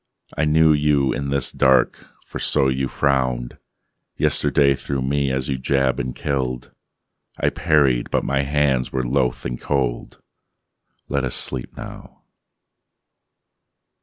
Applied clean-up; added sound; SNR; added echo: none; none; none; none.